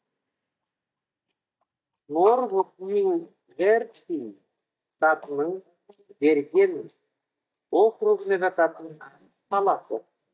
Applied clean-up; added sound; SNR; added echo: neural mask model DeepFilterNet 3.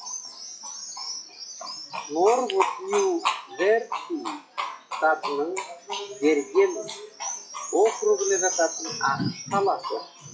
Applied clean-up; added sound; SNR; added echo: classical method WPE with log-MMSE.